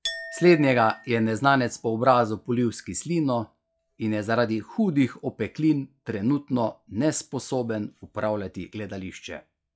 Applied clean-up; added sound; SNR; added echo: classical method log-MMSE.